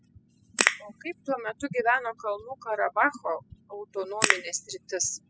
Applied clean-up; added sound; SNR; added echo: classical method spectral subtraction.